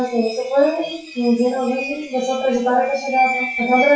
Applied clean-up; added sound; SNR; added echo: classical method WPE with log-MMSE.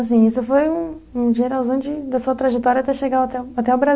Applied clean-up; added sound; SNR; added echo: none; none; none; none.